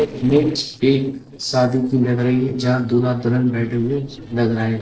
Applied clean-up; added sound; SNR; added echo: neural separator model SepFormer DNS4.